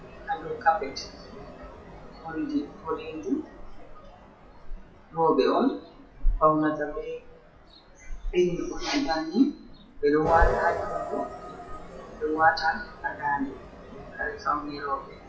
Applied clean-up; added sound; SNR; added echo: classical method WPE with log-MMSE.